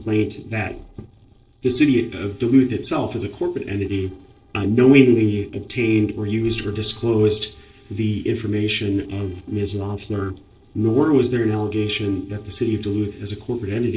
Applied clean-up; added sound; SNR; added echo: neural separator model SepFormer DNS4.